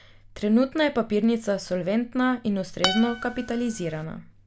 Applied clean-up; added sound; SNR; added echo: none; Acoustic guitar; 6 dB; none.